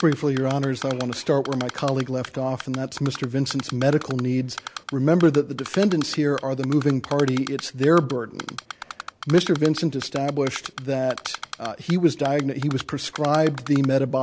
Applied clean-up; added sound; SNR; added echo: none; Typing; 15 dB; none.